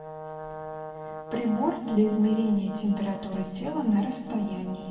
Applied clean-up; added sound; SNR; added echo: none; Brass instrument; 12 dB; reverberation time 2.0 s.